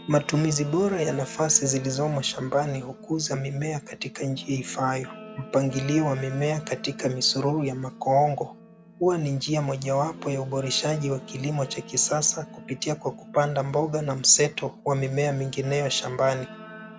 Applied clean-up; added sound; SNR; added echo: none; Guitar; 17 dB; none.